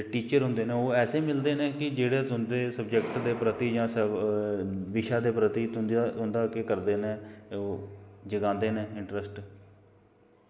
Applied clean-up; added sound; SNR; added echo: none; none; none; none.